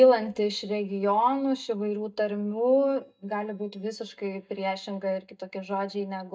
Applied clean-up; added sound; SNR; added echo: neural mask model DeepFilterNet 3.